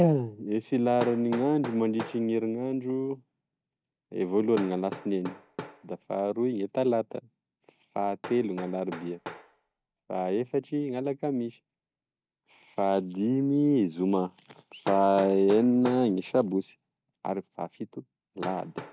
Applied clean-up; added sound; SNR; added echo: none; Hammer; 16 dB; none.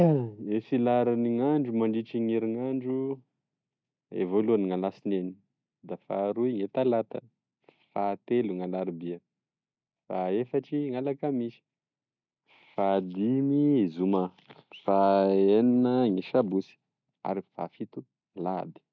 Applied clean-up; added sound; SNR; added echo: none; none; none; none.